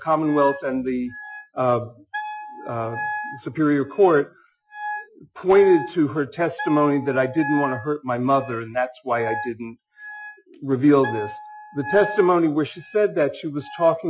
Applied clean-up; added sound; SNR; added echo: classical method Wiener filter.